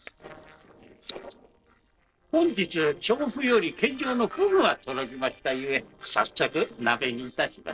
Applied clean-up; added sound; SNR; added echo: neural separator model SepFormer DNS4.